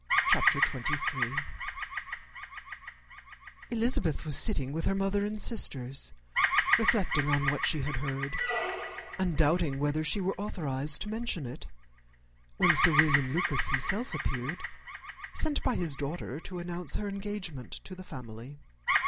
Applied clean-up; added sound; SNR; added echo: none; Squeak + Bird vocalization, bird call, bird song; 3 dB; none.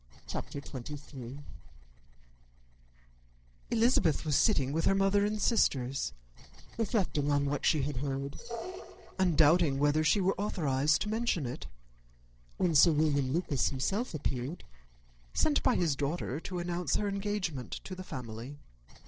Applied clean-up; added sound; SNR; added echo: neural separator model SepFormer DNS4.